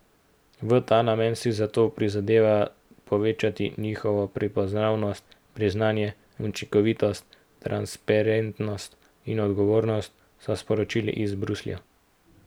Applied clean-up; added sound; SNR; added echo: none; none; none; none.